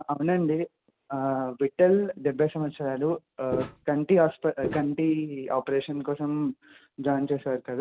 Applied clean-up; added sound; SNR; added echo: none; Walk, footsteps; 7 dB; none.